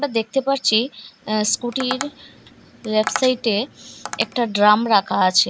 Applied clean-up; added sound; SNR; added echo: none; Tap; 13 dB; none.